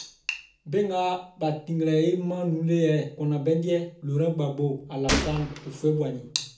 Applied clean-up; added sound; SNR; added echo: none; Gunshot, gunfire; 4 dB; reverberation time 0.4 s.